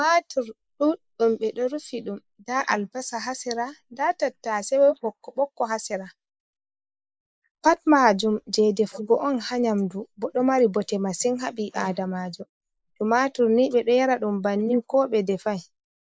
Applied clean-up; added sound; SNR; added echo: neural mask model Resemble Enhance denoiser.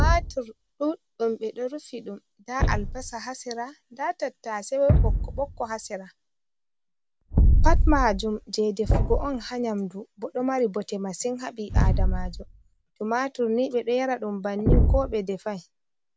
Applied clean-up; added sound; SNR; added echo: none; Thump, thud; -3 dB; none.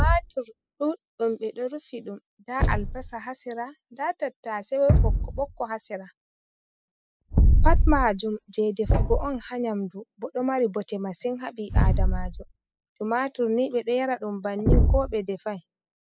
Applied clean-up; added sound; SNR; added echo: classical method spectral subtraction.